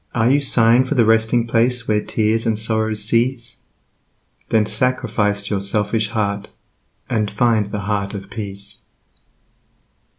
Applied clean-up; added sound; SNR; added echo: none; none; none; none.